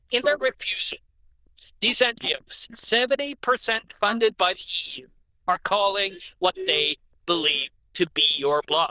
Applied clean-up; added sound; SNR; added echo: neural diffusion model UNIVERSE++.